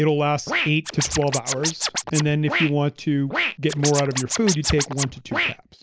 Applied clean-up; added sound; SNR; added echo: none; Scratching (performance technique); 4 dB; none.